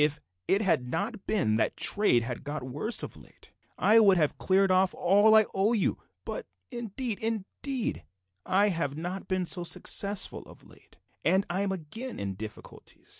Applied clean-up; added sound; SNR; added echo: none; none; none; none.